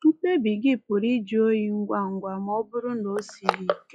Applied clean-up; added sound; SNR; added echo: classical method log-MMSE.